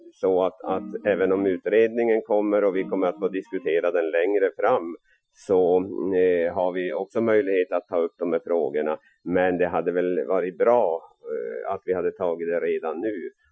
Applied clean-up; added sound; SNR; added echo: classical method Wiener filter.